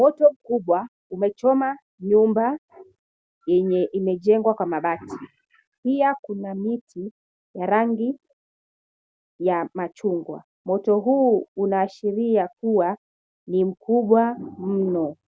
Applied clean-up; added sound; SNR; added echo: none; none; none; none.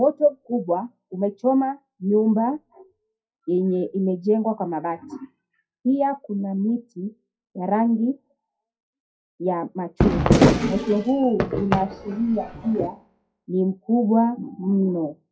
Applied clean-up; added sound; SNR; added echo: classical method WPE with log-MMSE.